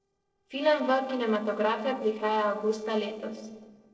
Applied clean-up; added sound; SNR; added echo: neural separator model SepFormer DNS4.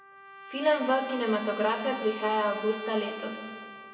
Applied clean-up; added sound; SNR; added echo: none; Trumpet; 12 dB; reverberation time 1.6 s.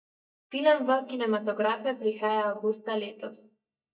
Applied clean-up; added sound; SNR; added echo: neural mask model DeepFilterNet 3.